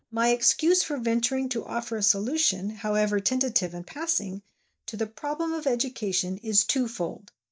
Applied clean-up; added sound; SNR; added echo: neural mask model DeepFilterNet 3.